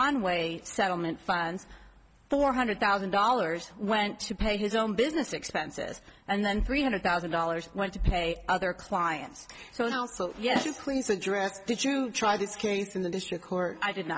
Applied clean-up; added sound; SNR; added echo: none; Snare drum; 9 dB; none.